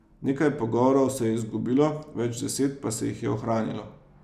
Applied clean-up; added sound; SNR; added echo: none; none; none; none.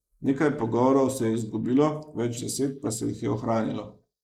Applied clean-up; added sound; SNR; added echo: neural mask model Resemble Enhance denoiser.